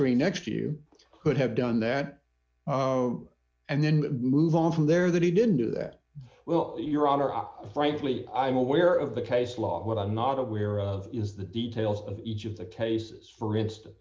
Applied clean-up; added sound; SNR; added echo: none; none; none; none.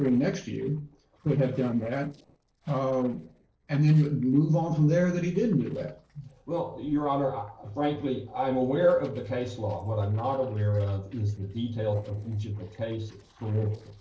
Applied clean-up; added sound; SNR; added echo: neural separator model SepFormer DNS4.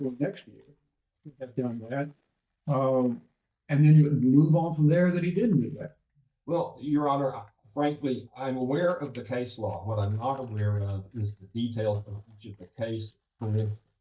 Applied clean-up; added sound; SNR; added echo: neural mask model DeepFilterNet 3.